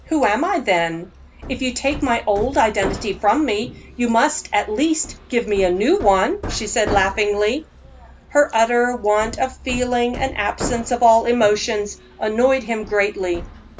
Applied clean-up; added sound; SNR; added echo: none; Hammer; 14 dB; none.